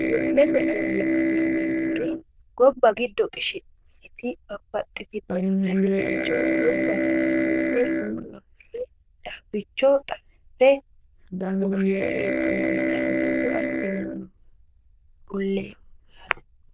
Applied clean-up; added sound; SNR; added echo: neural diffusion model UNIVERSE++.